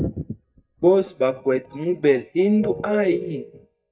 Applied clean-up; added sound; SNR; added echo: neural mask model DeepFilterNet 3.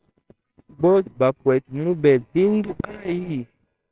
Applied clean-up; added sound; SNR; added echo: neural separator model SepFormer WHAMR!.